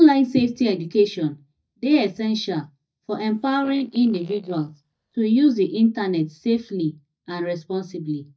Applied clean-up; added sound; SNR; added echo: neural mask model DeepFilterNet 3.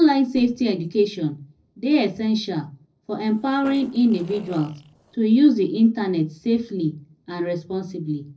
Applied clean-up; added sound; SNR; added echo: neural separator model SepFormer DNS4.